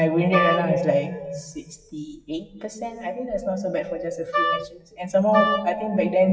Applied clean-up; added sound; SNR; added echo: classical method WPE with log-MMSE.